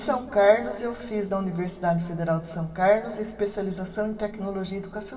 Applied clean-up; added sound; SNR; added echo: none; none; none; reverberation time 2.9 s.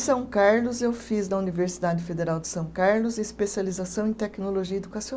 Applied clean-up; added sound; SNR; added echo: none; none; none; none.